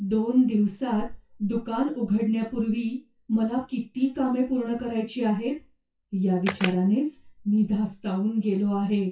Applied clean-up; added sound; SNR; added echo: classical method WPE with log-MMSE.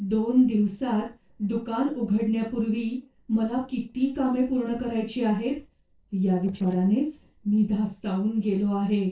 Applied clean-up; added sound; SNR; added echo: neural separator model SepFormer DNS4.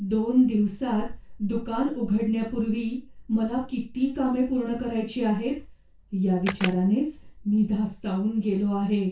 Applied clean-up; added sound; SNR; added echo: none; Camera; 12 dB; reverberation time 0.2 s.